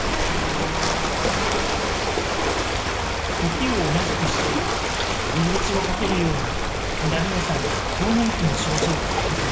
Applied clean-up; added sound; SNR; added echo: none; Ocean; -4 dB; reverberation time 2.9 s.